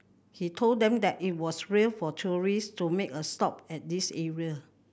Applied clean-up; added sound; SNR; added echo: none; none; none; none.